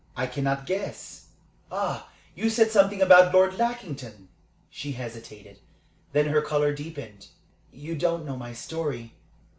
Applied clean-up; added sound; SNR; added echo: none; none; none; none.